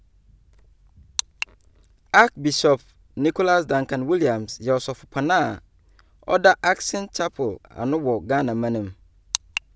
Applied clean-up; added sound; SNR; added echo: none; none; none; none.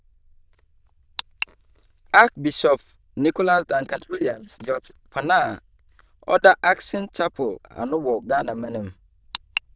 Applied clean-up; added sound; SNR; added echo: neural diffusion model UNIVERSE++.